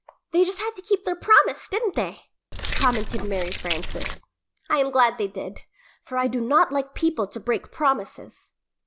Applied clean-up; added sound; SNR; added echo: none; Keys jangling; 1 dB; none.